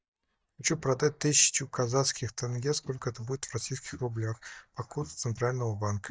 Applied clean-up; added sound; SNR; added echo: neural mask model DeepFilterNet 3.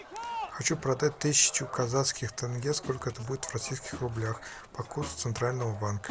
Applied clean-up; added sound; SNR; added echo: none; Crowd; 14 dB; none.